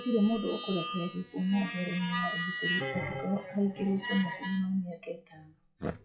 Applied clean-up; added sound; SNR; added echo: classical method WPE with log-MMSE.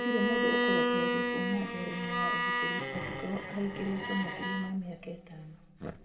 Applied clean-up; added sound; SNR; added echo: none; Bowed string instrument; -3 dB; reverberation time 1.4 s.